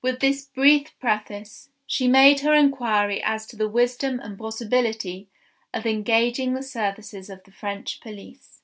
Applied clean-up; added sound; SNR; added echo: none; none; none; none.